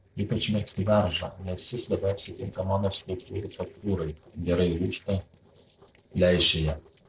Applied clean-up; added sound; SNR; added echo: neural separator model SepFormer DNS4.